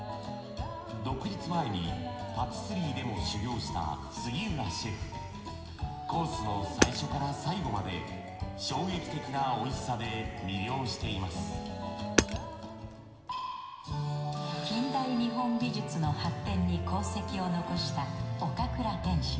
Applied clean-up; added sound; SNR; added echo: none; Hammer; 4 dB; reverberation time 2.6 s.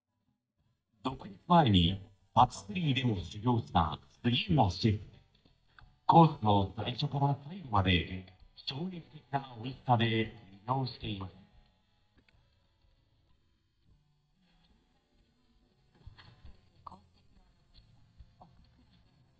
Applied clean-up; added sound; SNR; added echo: neural mask model DeepFilterNet 3.